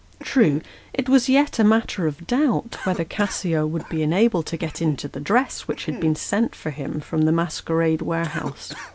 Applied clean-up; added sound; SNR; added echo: none; Cough; 18 dB; none.